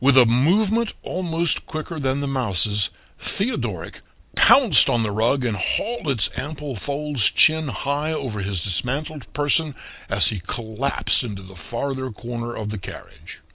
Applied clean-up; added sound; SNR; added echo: none; none; none; none.